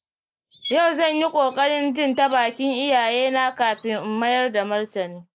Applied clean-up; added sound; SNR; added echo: neural mask model Resemble Enhance denoiser.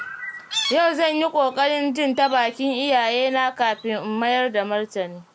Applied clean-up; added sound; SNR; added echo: none; Chirp, tweet; 14 dB; none.